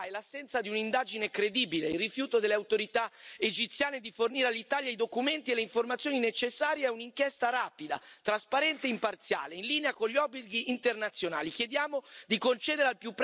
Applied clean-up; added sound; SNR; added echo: none; none; none; none.